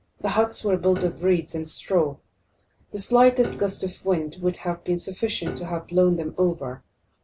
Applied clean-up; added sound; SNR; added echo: none; Piano; 16 dB; none.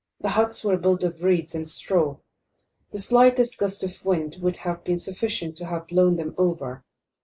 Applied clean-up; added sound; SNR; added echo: neural mask model Resemble Enhance denoiser.